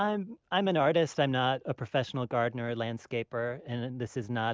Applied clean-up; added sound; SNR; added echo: none; none; none; none.